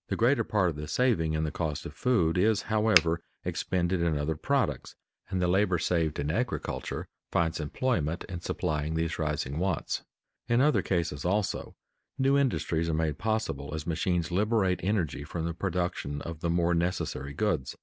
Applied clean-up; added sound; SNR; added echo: none; Finger snapping; 0 dB; none.